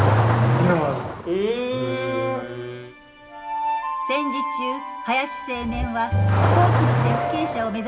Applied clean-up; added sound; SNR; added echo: none; Accelerating, revving, vroom / Car; -1 dB; reverberation time 1.1 s.